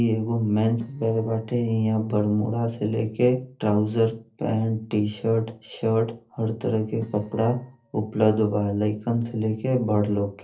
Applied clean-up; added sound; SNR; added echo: neural separator model SepFormer DNS4.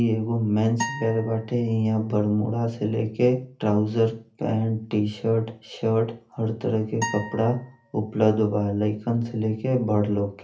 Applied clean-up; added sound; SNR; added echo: none; Acoustic guitar; 12 dB; reverberation time 0.3 s.